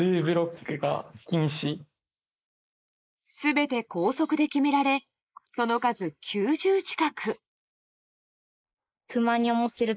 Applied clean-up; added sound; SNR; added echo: neural mask model Resemble Enhance denoiser.